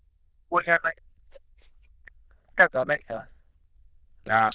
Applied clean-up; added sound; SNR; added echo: neural diffusion model UNIVERSE++.